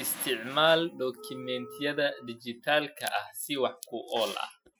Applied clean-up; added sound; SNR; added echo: classical method Wiener filter.